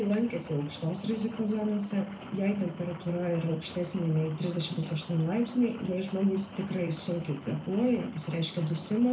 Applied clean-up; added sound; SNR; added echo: none; Rain; 15 dB; reverberation time 0.3 s.